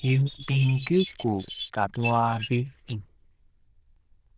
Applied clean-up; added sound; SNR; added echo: neural diffusion model UNIVERSE++.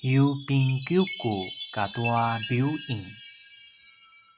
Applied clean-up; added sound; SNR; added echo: none; Chime; 11 dB; none.